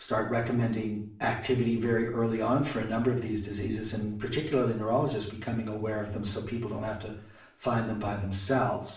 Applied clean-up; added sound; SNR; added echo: none; none; none; reverberation time 0.5 s.